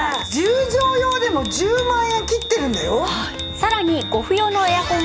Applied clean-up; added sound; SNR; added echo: none; Bicycle bell; 12 dB; none.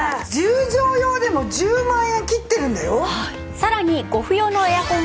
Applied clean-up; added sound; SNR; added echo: none; none; none; none.